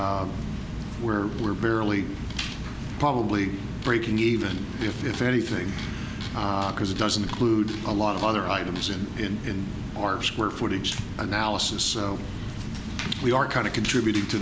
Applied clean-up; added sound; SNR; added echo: none; none; none; none.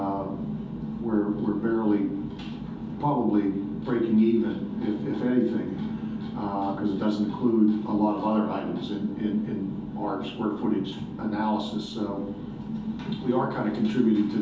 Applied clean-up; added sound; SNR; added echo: none; none; none; reverberation time 0.5 s.